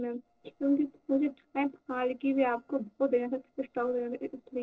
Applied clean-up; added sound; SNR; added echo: neural separator model SepFormer DNS4.